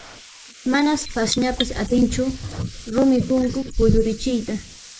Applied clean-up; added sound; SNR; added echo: neural mask model Resemble Enhance denoiser.